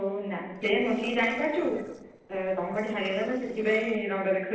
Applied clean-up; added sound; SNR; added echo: neural separator model SepFormer DNS4.